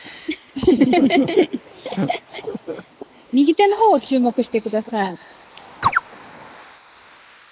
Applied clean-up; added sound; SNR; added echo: neural mask model Resemble Enhance denoiser.